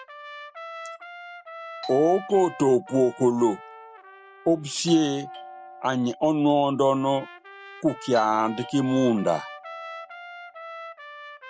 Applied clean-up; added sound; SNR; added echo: none; Trumpet + Doorbell; 15 dB; none.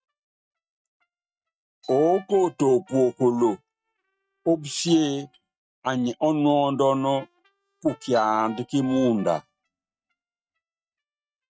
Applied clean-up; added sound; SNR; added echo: neural mask model RNNoise.